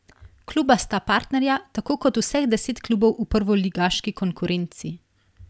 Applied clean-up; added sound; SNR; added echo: none; none; none; none.